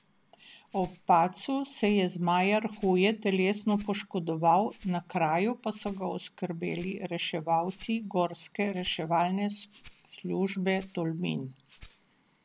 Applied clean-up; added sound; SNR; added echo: none; Rattle (instrument); 1 dB; none.